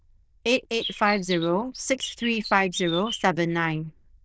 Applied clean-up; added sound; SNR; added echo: neural diffusion model UNIVERSE++.